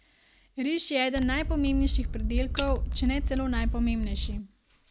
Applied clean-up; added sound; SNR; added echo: none; Scissors; -1 dB; none.